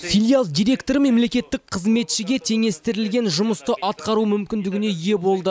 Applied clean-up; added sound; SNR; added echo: none; none; none; none.